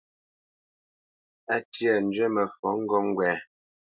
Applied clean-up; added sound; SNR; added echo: none; none; none; none.